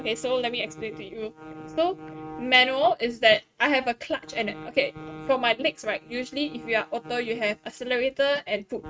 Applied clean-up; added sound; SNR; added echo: neural mask model RNNoise.